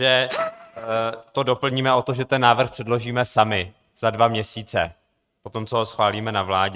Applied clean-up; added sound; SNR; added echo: neural mask model RNNoise.